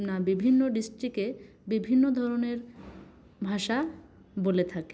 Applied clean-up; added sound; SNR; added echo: none; none; none; none.